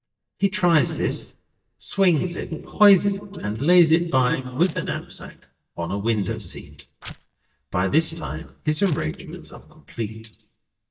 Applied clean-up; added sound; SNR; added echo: neural mask model DeepFilterNet 3.